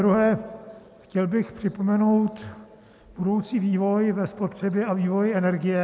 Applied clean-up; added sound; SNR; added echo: none; none; none; none.